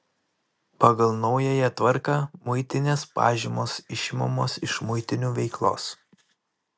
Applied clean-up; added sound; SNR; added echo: none; none; none; none.